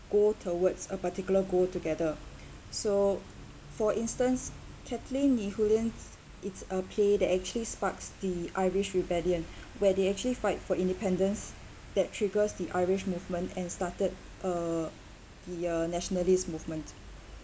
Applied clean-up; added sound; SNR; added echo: none; none; none; none.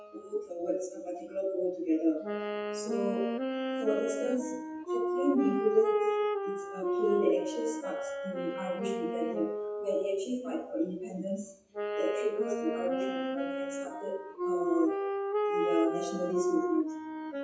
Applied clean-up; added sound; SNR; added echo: classical method WPE with log-MMSE.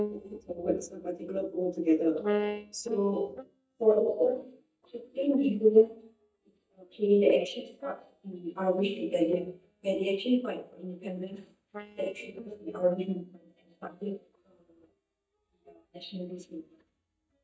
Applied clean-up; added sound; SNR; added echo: neural mask model DeepFilterNet 3.